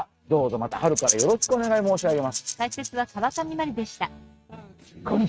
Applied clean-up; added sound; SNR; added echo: neural mask model RNNoise.